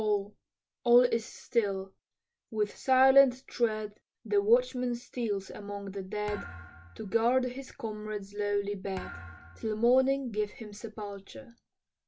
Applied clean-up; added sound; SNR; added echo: none; Thump, thud; 17 dB; none.